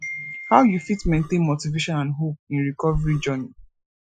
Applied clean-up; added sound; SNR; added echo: classical method Wiener filter.